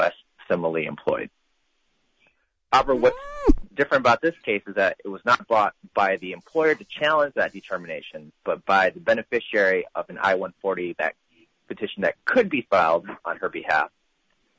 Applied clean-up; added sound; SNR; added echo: none; Meow; -1 dB; none.